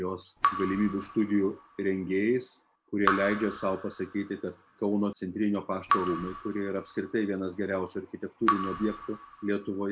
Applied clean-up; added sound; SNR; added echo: none; Raindrop / Drip; 6 dB; none.